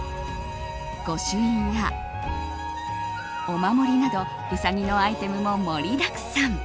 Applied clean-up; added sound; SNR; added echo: none; Alarm; 16 dB; none.